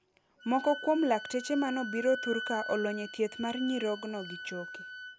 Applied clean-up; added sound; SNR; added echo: none; Wind instrument, woodwind instrument; 10 dB; none.